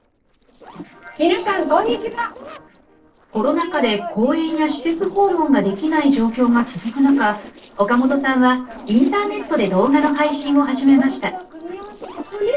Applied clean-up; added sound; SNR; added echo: neural separator model SepFormer DNS4.